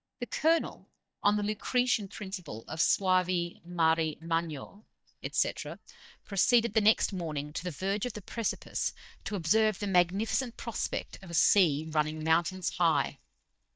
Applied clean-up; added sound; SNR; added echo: neural mask model DeepFilterNet 3.